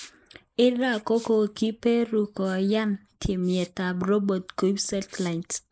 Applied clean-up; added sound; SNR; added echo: neural mask model Resemble Enhance denoiser.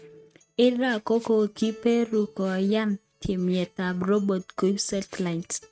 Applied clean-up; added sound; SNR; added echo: neural mask model RNNoise.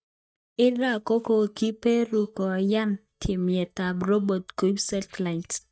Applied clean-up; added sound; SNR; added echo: neural mask model DeepFilterNet 3.